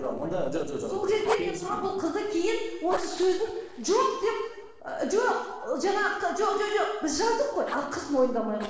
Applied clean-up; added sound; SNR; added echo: neural separator model SepFormer DNS4.